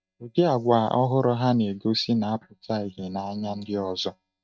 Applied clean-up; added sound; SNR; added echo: neural mask model DeepFilterNet 3.